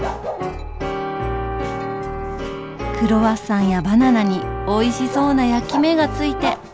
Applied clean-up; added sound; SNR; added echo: none; Bark; 15 dB; none.